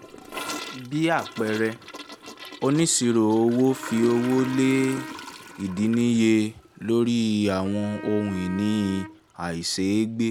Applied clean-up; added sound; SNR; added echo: none; Wind instrument, woodwind instrument + Toilet flush / Gurgling; 15 dB; none.